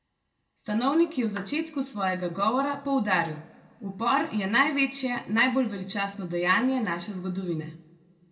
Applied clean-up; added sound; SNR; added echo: none; Clapping; 20 dB; reverberation time 1.0 s.